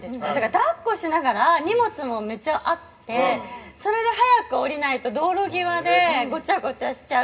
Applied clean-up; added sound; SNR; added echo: none; none; none; reverberation time 0.2 s.